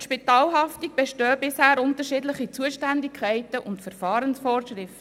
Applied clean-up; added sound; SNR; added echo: none; none; none; none.